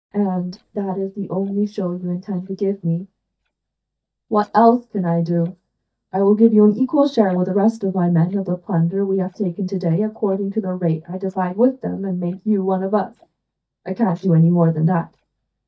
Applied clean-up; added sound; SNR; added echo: neural mask model DeepFilterNet 3.